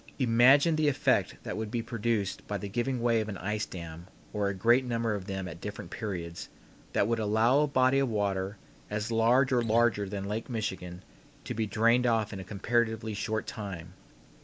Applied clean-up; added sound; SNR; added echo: none; Acoustic guitar; 13 dB; none.